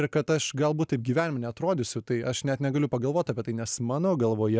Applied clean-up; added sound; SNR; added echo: none; none; none; none.